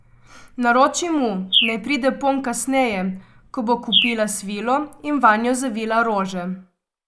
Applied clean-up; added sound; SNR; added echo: neural mask model Resemble Enhance denoiser.